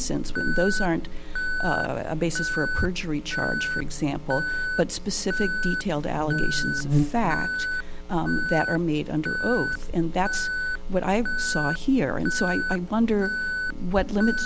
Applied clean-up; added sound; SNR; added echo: none; Buzz + Alarm; 1 dB; none.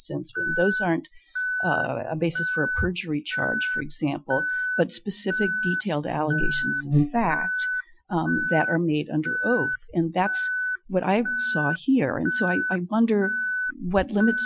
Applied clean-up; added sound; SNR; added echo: classical method Wiener filter.